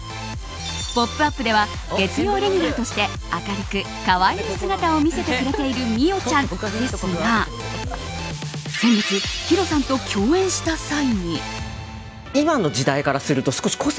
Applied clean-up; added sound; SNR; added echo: none; none; none; none.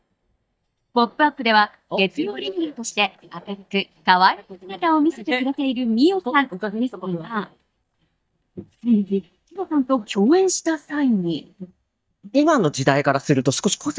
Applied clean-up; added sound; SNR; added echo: neural mask model DeepFilterNet 3.